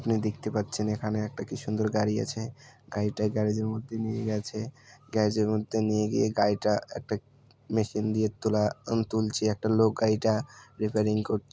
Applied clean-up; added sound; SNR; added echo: none; none; none; none.